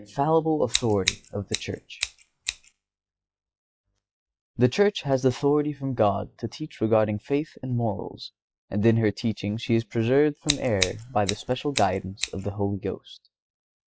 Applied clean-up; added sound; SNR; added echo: classical method log-MMSE.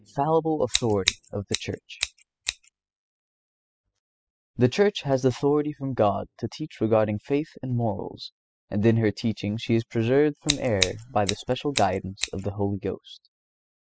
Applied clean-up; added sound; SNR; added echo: classical method spectral subtraction.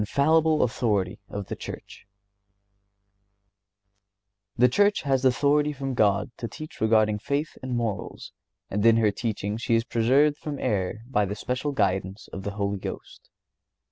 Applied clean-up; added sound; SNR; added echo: none; none; none; none.